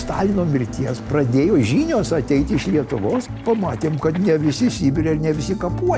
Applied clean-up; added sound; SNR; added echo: none; none; none; none.